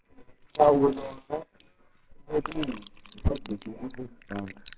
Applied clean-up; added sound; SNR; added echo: neural separator model SepFormer WHAMR!.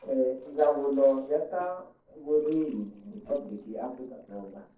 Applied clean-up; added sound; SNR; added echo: neural separator model SepFormer DNS4.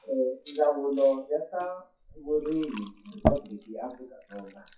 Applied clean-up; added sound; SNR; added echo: classical method WPE with log-MMSE.